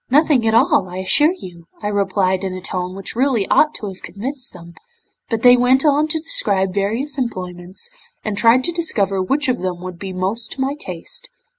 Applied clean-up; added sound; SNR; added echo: none; none; none; none.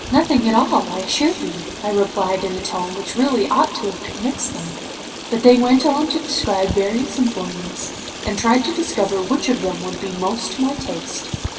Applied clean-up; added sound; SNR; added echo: none; Stream; 11 dB; reverberation time 2.1 s.